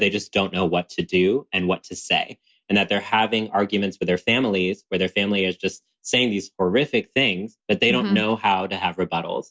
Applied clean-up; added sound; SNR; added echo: none; none; none; none.